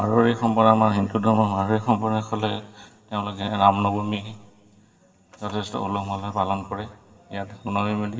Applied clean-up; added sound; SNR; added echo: none; none; none; reverberation time 1.7 s.